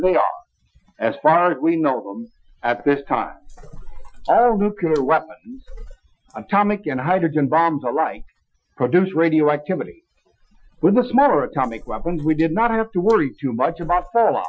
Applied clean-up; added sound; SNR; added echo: classical method Wiener filter.